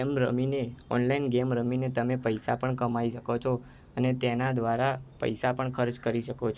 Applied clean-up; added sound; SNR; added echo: none; none; none; none.